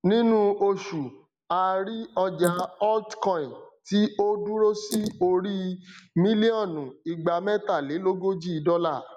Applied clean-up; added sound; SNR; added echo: neural mask model Resemble Enhance denoiser.